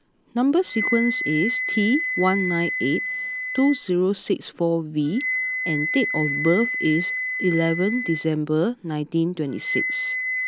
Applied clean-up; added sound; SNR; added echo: none; Wind instrument, woodwind instrument; 4 dB; none.